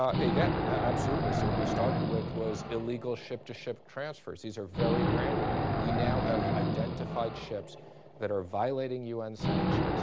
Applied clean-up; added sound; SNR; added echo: none; Wild animals; -3 dB; none.